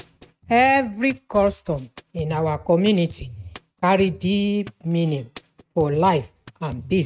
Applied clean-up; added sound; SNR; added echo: neural mask model RNNoise.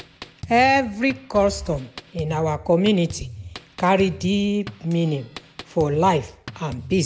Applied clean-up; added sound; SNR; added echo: none; Drum kit; 15 dB; none.